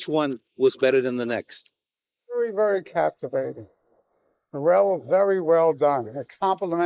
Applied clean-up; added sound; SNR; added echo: neural mask model Resemble Enhance denoiser.